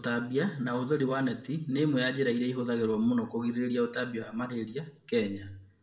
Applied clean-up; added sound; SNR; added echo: none; none; none; reverberation time 0.4 s.